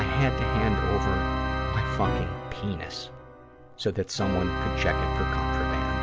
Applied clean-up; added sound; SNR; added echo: none; Organ; -2 dB; none.